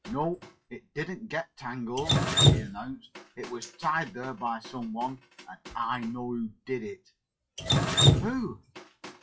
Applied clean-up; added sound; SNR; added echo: classical method WPE with log-MMSE.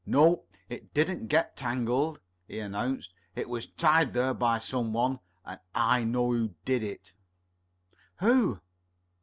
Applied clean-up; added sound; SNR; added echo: none; none; none; none.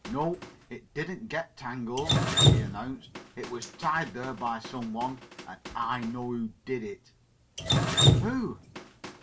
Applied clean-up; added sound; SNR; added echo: none; Drip; -4 dB; reverberation time 0.2 s.